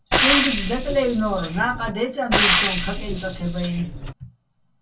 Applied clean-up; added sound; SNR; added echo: none; Frying (food); -2 dB; reverberation time 0.1 s.